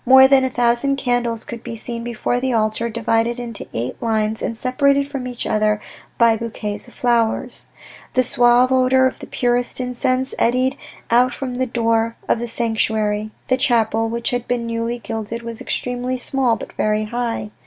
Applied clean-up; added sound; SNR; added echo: none; none; none; none.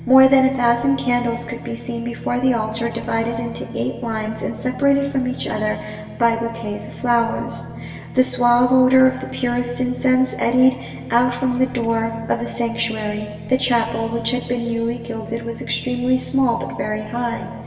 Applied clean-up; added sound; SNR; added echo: none; Guitar; 14 dB; reverberation time 2.3 s.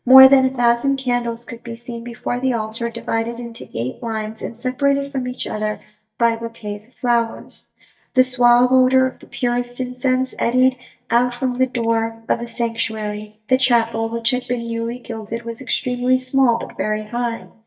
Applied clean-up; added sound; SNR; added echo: neural mask model DeepFilterNet 3.